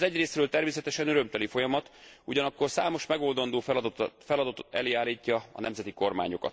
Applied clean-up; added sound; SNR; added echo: none; none; none; none.